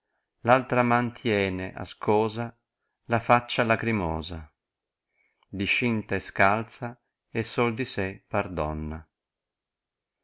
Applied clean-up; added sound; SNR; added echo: none; none; none; none.